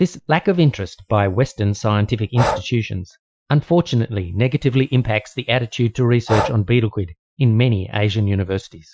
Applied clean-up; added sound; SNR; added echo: classical method Wiener filter.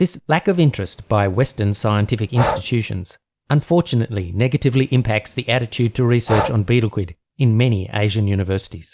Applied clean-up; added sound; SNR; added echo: none; Breathing; 12 dB; none.